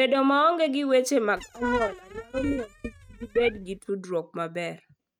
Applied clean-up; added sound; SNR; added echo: neural mask model RNNoise.